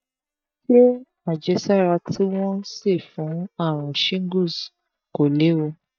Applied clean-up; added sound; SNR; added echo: neural mask model DeepFilterNet 3.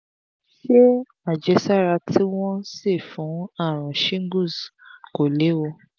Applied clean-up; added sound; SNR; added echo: none; none; none; none.